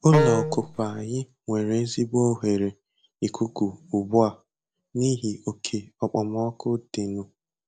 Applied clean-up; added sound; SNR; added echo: none; Wind instrument, woodwind instrument; -1 dB; none.